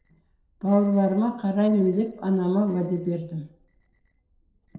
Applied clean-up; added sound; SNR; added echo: neural separator model SepFormer DNS4.